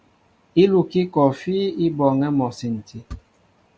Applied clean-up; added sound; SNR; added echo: none; none; none; none.